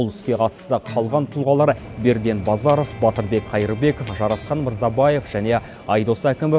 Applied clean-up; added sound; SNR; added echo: none; Electric guitar; 16 dB; none.